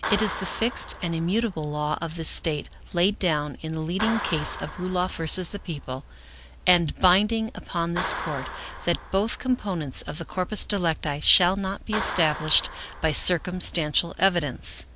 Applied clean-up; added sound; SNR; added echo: none; Clapping; 14 dB; none.